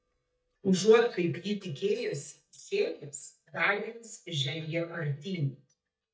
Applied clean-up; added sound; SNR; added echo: neural mask model DeepFilterNet 3.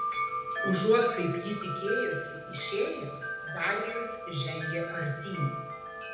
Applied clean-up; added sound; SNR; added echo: none; Wind chime; 4 dB; reverberation time 0.8 s.